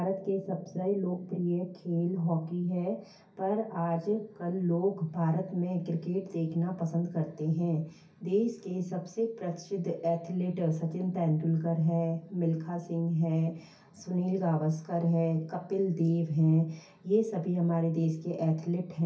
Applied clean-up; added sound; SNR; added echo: none; none; none; reverberation time 0.3 s.